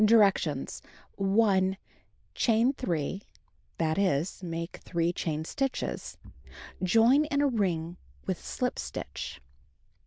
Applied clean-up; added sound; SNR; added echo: neural diffusion model UNIVERSE++.